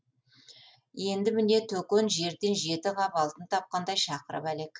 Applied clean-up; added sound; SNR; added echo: none; none; none; none.